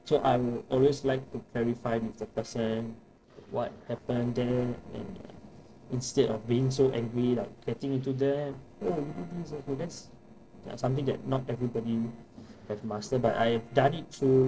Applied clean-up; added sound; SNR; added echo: neural separator model SepFormer DNS4.